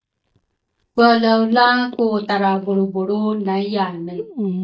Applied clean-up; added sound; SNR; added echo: neural mask model DeepFilterNet 3.